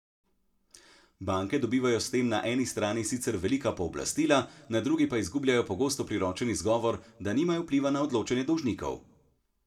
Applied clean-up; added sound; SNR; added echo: none; none; none; reverberation time 0.3 s.